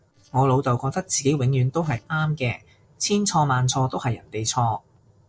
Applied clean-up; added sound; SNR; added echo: neural separator model SepFormer DNS4.